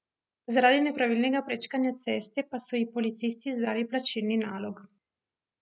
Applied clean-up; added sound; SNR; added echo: none; none; none; none.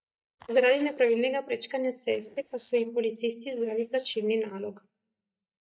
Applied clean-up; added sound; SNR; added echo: neural mask model DeepFilterNet 3.